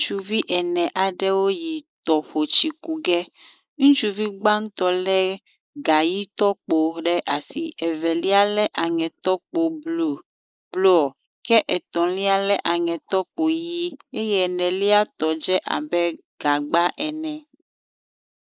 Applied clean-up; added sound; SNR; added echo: neural mask model Resemble Enhance denoiser.